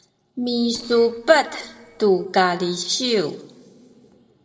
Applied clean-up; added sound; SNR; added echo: neural separator model SepFormer DNS4.